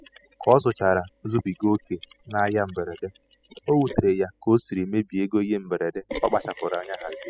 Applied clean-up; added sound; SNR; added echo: classical method spectral subtraction.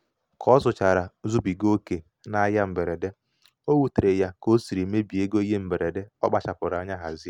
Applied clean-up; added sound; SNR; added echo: none; none; none; none.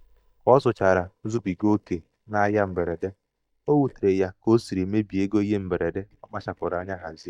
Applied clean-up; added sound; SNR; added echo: neural mask model DeepFilterNet 3.